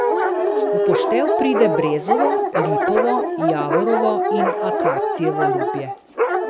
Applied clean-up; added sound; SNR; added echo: none; Dog; -4 dB; none.